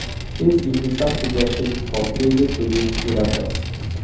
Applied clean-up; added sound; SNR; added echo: none; Vehicle; 4 dB; reverberation time 0.9 s.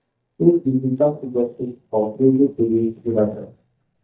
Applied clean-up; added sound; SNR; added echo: neural mask model DeepFilterNet 3.